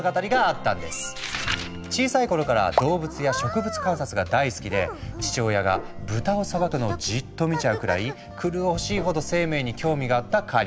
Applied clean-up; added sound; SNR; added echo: none; Gong; 12 dB; none.